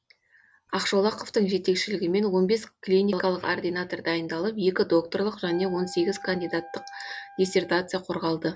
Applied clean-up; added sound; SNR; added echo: none; Wind instrument, woodwind instrument; 19 dB; none.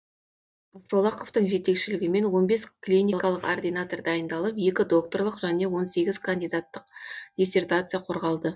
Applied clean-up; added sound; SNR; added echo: neural mask model DeepFilterNet 3.